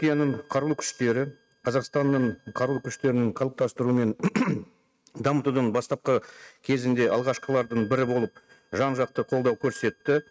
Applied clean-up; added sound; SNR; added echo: neural mask model RNNoise.